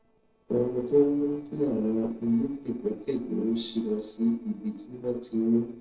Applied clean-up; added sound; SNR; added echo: neural separator model SepFormer DNS4.